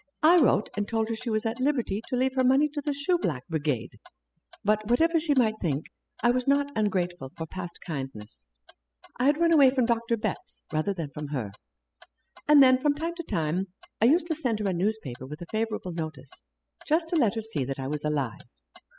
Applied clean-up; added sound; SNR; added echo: classical method spectral subtraction.